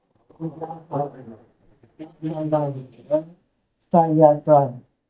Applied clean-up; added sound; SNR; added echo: neural mask model DeepFilterNet 3.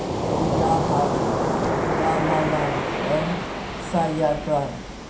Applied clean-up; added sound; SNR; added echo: none; Waves, surf; -2 dB; reverberation time 0.3 s.